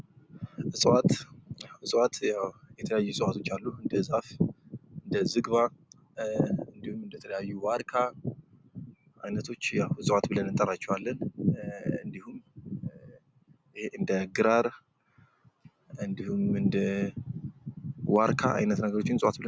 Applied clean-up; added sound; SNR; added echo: none; none; none; none.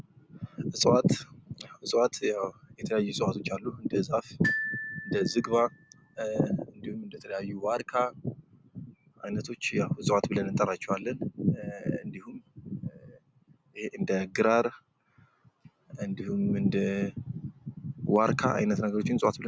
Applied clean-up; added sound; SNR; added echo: none; Glockenspiel; 6 dB; none.